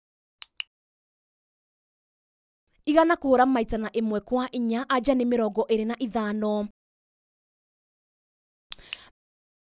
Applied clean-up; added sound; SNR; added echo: none; none; none; none.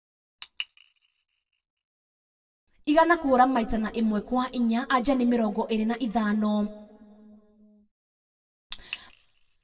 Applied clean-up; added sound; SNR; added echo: none; none; none; reverberation time 1.2 s.